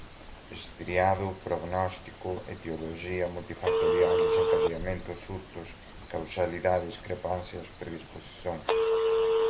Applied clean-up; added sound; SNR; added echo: none; Telephone; -2 dB; reverberation time 1.6 s.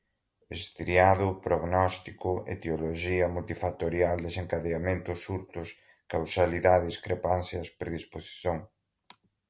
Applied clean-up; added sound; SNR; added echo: none; none; none; none.